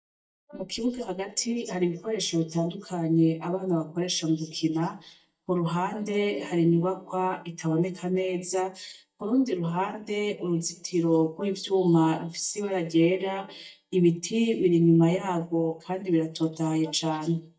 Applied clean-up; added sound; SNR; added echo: neural mask model DeepFilterNet 3.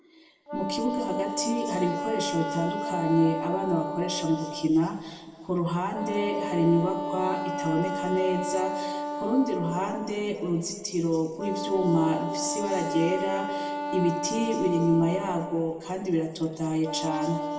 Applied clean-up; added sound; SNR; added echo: none; Wind instrument, woodwind instrument; 5 dB; reverberation time 1.8 s.